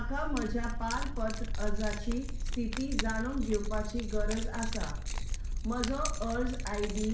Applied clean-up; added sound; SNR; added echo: none; Keys jangling; -2 dB; reverberation time 0.6 s.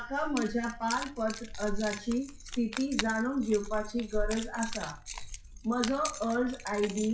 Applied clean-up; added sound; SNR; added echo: classical method WPE with log-MMSE.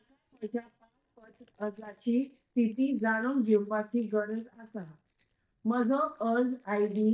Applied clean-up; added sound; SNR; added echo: neural mask model DeepFilterNet 3.